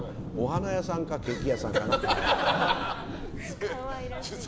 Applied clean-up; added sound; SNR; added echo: none; Thunder; 7 dB; none.